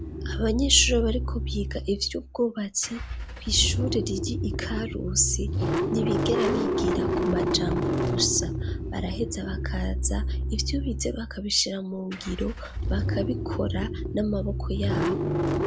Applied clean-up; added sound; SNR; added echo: none; Engine starting / Car; -1 dB; none.